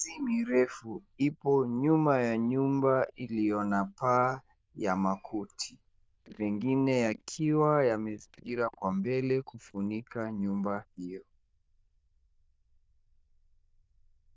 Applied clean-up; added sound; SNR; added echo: neural diffusion model UNIVERSE++.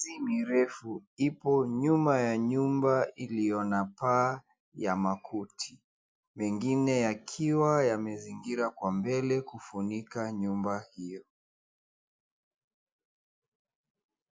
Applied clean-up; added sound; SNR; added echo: none; none; none; none.